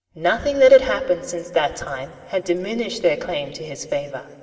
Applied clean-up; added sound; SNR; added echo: none; none; none; reverberation time 2.4 s.